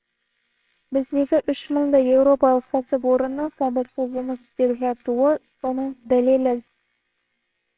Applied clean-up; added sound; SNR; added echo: neural separator model SepFormer WHAMR!.